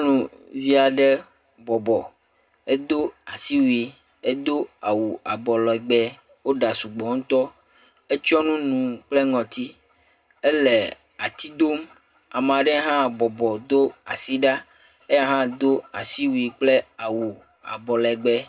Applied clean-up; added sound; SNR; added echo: none; none; none; reverberation time 0.2 s.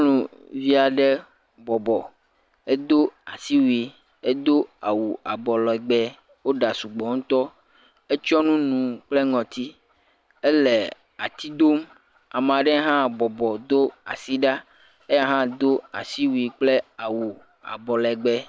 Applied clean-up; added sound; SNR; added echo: none; none; none; none.